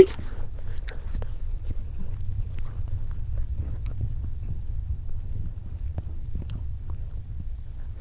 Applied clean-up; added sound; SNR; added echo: neural diffusion model UNIVERSE++.